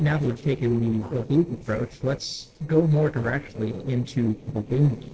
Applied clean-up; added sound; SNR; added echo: neural separator model SepFormer DNS4.